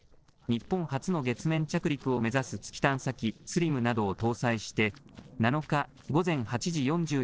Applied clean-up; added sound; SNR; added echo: neural separator model SepFormer DNS4.